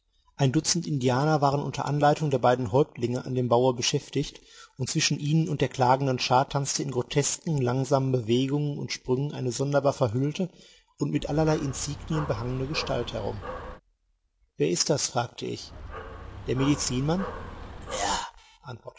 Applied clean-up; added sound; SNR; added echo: none; Dog; 11 dB; none.